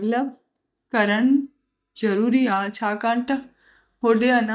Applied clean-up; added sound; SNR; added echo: neural mask model DeepFilterNet 3.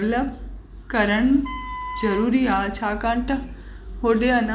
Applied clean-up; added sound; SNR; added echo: none; Wind instrument, woodwind instrument; 12 dB; none.